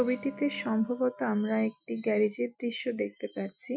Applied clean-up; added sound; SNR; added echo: classical method Wiener filter.